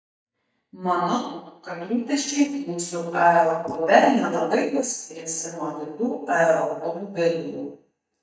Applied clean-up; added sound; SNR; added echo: neural mask model DeepFilterNet 3.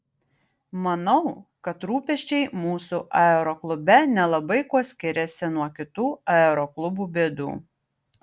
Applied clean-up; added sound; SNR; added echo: none; none; none; none.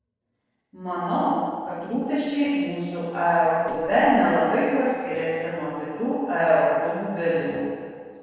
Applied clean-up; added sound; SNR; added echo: neural separator model SepFormer DNS4.